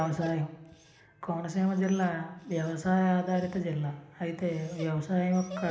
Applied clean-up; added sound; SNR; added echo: none; Dog; 20 dB; reverberation time 1.0 s.